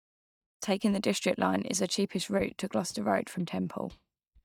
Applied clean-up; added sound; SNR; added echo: neural mask model DeepFilterNet 3.